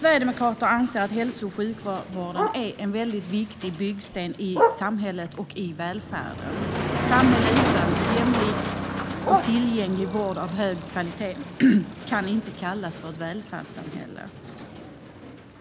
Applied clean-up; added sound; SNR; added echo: none; Bark + Motor vehicle (road); 2 dB; none.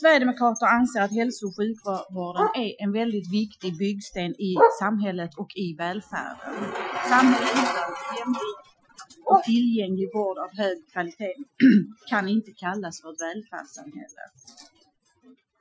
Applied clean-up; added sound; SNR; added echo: classical method Wiener filter.